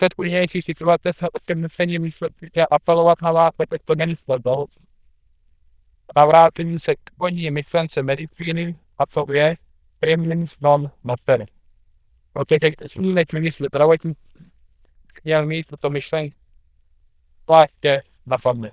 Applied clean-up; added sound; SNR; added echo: neural diffusion model UNIVERSE++.